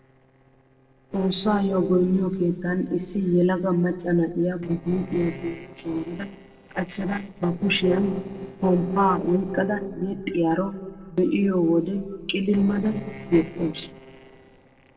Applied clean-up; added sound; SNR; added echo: neural separator model SepFormer DNS4.